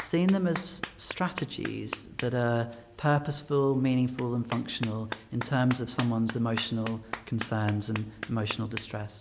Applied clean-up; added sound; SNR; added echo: none; Clapping; 13 dB; none.